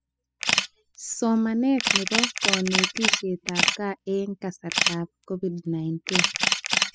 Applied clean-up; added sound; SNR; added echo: classical method spectral subtraction.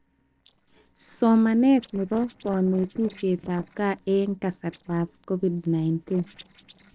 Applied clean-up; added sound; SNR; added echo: neural separator model SepFormer DNS4.